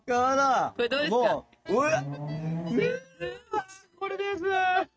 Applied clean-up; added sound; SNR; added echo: neural mask model RNNoise.